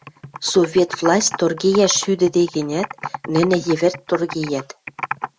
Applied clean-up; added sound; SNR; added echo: none; Computer keyboard; 12 dB; none.